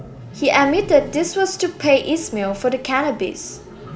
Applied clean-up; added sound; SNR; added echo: none; Toilet flush; 16 dB; none.